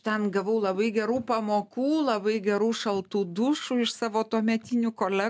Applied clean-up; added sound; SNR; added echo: none; none; none; none.